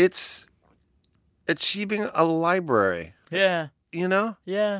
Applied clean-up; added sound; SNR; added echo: none; none; none; none.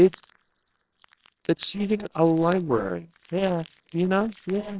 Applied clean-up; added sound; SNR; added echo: neural separator model SepFormer WHAMR!.